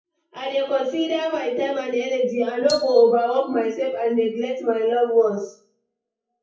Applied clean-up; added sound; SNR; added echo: classical method WPE with log-MMSE.